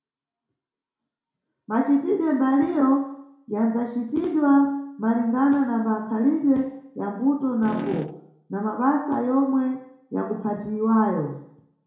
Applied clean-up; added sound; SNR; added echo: none; Fart; 7 dB; reverberation time 0.6 s.